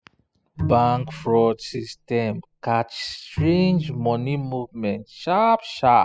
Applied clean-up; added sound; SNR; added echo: classical method spectral subtraction.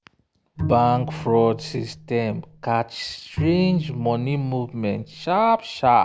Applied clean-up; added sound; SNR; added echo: none; Bowed string instrument; 11 dB; none.